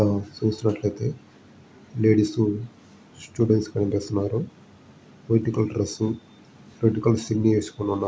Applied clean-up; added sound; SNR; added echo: none; none; none; none.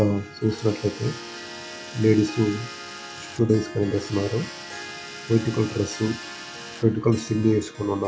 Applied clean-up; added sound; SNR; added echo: none; Harp + Tools; 14 dB; none.